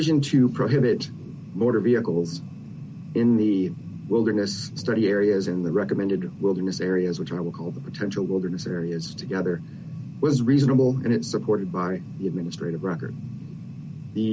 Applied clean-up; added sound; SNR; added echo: none; none; none; none.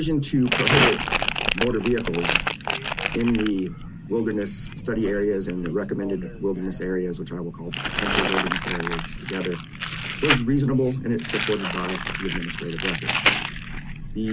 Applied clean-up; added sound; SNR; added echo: none; Crumpling, crinkling; 1 dB; none.